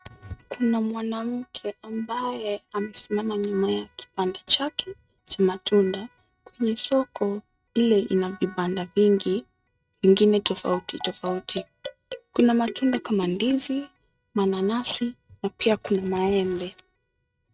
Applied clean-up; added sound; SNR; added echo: neural mask model RNNoise.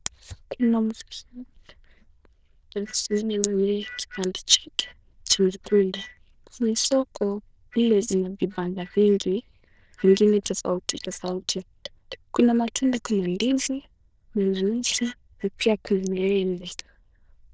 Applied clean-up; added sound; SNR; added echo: neural diffusion model UNIVERSE++.